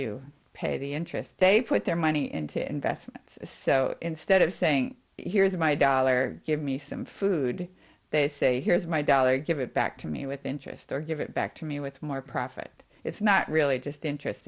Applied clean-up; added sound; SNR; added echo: none; none; none; none.